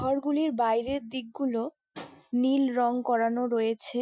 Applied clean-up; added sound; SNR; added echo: classical method Wiener filter.